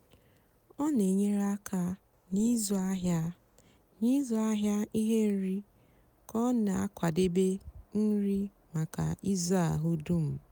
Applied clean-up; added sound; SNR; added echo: none; none; none; none.